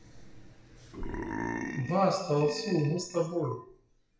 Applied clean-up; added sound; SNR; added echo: classical method WPE with log-MMSE.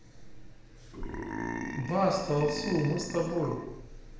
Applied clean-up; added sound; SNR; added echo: none; Burping, eructation; 7 dB; reverberation time 0.9 s.